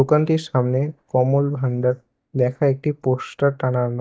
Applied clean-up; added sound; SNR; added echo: neural mask model DeepFilterNet 3.